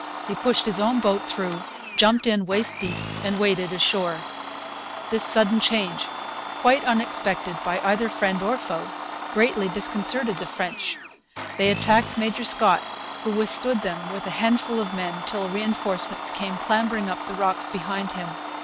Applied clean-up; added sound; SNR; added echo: none; Domestic sounds, home sounds + Tools; 8 dB; none.